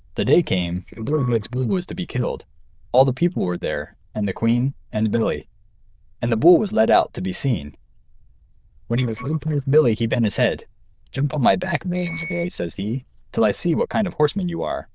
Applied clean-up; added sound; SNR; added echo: neural diffusion model UNIVERSE++.